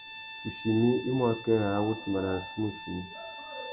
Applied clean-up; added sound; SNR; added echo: none; Bowed string instrument; 13 dB; none.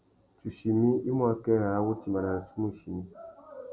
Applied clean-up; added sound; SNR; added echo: none; none; none; none.